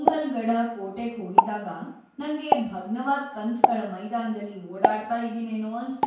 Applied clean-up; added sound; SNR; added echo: none; Explosion; -1 dB; reverberation time 0.5 s.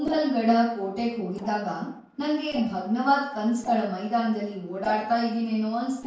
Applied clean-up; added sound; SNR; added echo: neural separator model SepFormer DNS4.